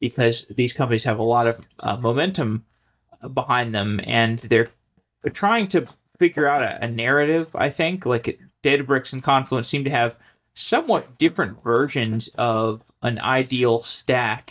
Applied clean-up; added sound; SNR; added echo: neural mask model DeepFilterNet 3.